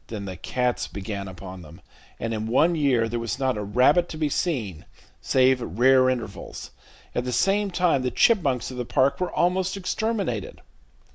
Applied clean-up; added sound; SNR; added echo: none; none; none; none.